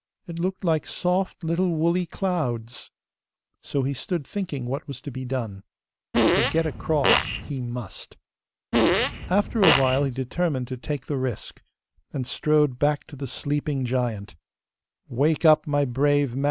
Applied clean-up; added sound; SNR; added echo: none; Fart; -2 dB; none.